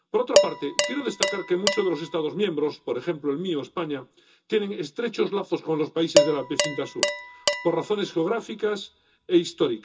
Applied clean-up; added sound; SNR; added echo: none; Dishes, pots, and pans; 1 dB; reverberation time 0.2 s.